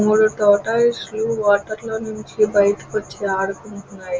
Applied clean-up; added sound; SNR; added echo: none; none; none; none.